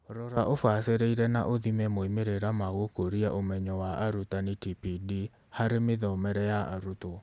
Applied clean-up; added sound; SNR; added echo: none; none; none; none.